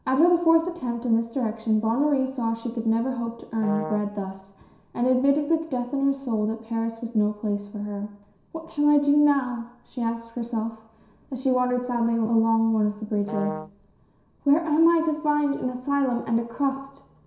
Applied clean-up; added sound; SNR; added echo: none; Brass instrument; 9 dB; reverberation time 0.7 s.